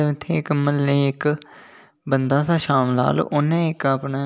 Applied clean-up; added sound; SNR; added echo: none; none; none; none.